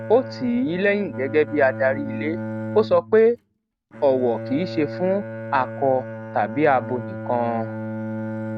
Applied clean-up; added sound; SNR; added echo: neural mask model RNNoise.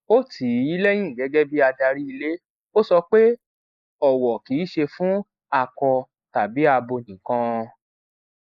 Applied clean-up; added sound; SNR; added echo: neural mask model Resemble Enhance denoiser.